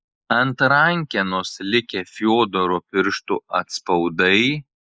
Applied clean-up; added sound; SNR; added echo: neural mask model Resemble Enhance denoiser.